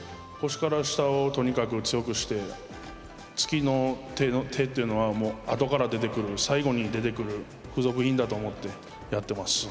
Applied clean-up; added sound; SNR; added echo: none; none; none; none.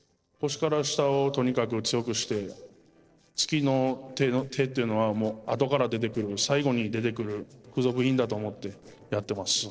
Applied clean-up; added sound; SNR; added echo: neural separator model SepFormer DNS4.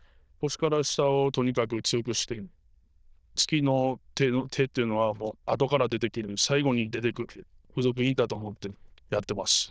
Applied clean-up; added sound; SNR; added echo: neural diffusion model UNIVERSE++.